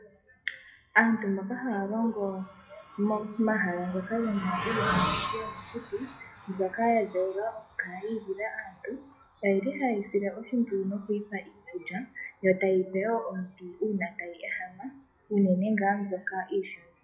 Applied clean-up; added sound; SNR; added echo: classical method WPE with log-MMSE.